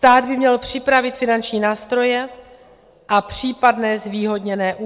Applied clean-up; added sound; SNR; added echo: none; none; none; none.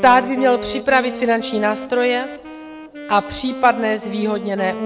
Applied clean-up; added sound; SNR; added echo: none; Wind instrument, woodwind instrument; 11 dB; none.